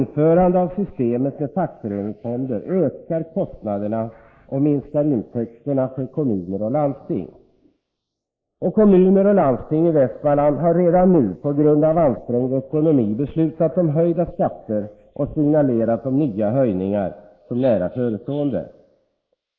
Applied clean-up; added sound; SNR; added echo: neural mask model Resemble Enhance denoiser.